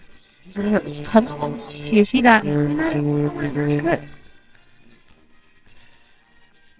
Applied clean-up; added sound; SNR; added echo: neural separator model SepFormer WHAMR!.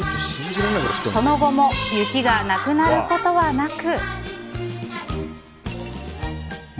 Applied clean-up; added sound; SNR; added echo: none; none; none; none.